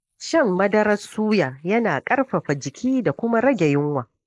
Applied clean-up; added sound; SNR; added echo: neural mask model Resemble Enhance denoiser.